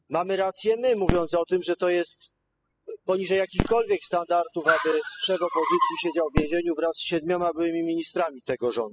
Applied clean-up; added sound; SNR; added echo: classical method spectral subtraction.